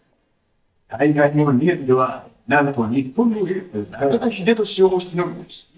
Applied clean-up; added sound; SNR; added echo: neural mask model DeepFilterNet 3.